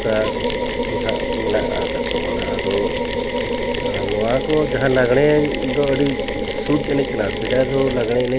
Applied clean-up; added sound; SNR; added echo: none; Mechanisms; 2 dB; none.